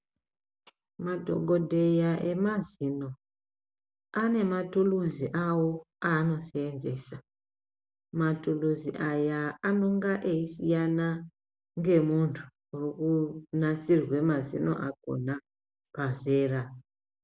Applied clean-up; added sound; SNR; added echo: none; none; none; none.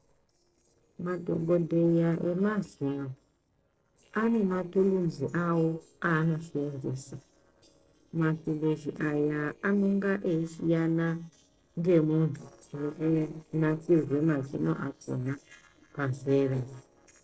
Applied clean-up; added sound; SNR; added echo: neural separator model SepFormer DNS4.